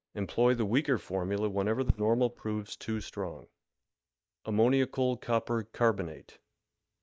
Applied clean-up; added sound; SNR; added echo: neural mask model DeepFilterNet 3.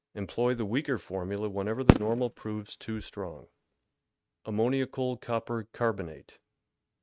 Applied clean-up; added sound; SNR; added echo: neural mask model RNNoise.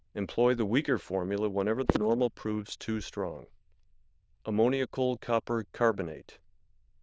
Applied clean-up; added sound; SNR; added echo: neural diffusion model UNIVERSE++.